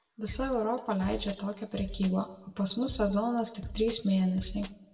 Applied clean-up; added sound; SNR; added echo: none; Drum kit; 12 dB; reverberation time 0.8 s.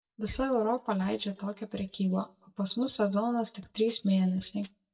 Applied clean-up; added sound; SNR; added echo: neural mask model DeepFilterNet 3.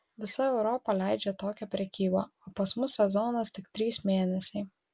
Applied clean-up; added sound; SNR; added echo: none; none; none; none.